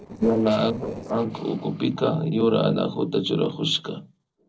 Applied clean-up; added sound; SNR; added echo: neural separator model SepFormer DNS4.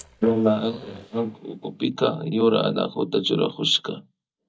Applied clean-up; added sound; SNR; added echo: neural mask model DeepFilterNet 3.